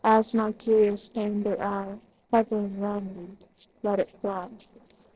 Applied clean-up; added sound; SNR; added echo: neural separator model SepFormer DNS4.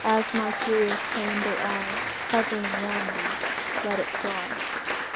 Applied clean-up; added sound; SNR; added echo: none; Applause; 0 dB; none.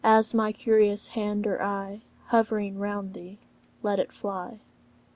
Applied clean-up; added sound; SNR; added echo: none; none; none; none.